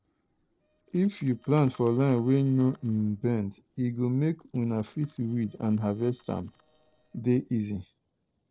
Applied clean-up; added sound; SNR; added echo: neural separator model SepFormer DNS4.